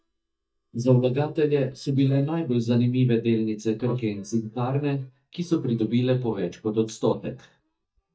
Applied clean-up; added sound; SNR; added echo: neural mask model DeepFilterNet 3.